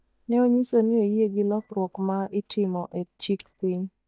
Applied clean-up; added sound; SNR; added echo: neural mask model DeepFilterNet 3.